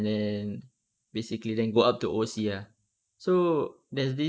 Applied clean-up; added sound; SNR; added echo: none; none; none; none.